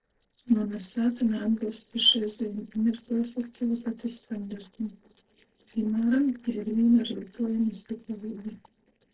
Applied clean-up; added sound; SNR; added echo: neural separator model SepFormer DNS4.